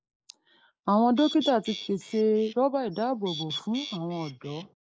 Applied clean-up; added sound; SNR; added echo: neural mask model Resemble Enhance denoiser.